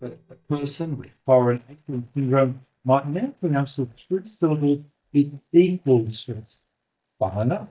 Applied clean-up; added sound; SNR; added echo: neural mask model DeepFilterNet 3.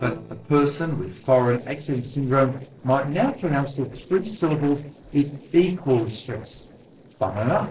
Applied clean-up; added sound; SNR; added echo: neural separator model SepFormer DNS4.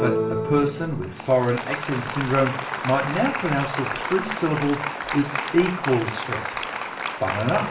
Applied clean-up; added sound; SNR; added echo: none; Applause; 4 dB; reverberation time 0.4 s.